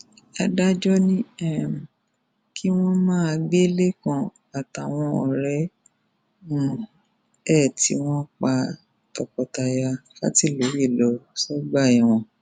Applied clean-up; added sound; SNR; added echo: none; none; none; none.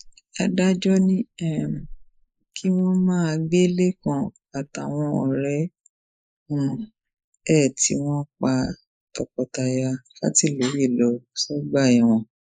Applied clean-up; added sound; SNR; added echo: neural mask model Resemble Enhance denoiser.